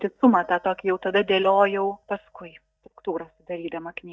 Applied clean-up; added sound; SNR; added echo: neural mask model DeepFilterNet 3.